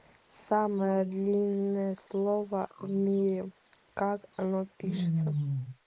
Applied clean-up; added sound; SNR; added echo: neural mask model Resemble Enhance denoiser.